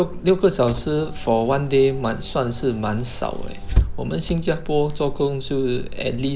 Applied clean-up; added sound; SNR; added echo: none; Engine / Car; 5 dB; none.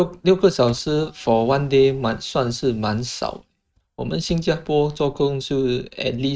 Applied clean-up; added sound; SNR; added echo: neural mask model RNNoise.